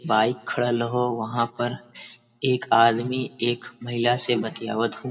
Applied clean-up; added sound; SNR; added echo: none; none; none; reverberation time 0.3 s.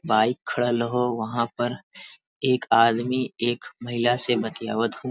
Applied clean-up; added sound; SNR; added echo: none; none; none; none.